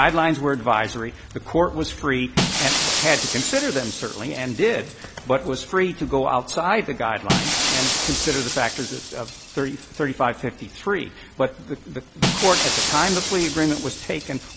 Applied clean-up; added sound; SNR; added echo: none; Shatter; 4 dB; none.